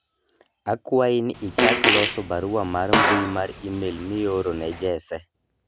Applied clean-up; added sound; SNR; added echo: none; Fart; -1 dB; none.